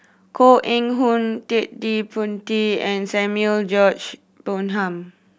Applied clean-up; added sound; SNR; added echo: none; none; none; none.